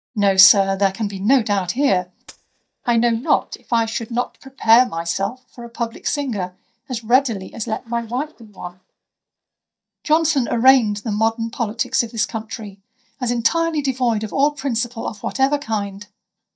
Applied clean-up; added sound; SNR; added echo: neural mask model DeepFilterNet 3.